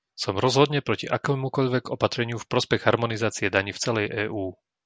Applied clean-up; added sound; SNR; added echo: none; none; none; none.